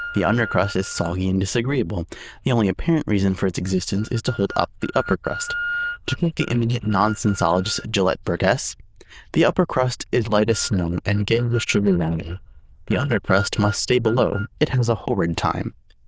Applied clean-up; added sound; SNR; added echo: neural diffusion model UNIVERSE++.